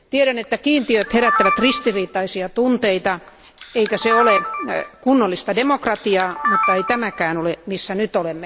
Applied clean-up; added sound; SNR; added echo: none; Camera; 5 dB; none.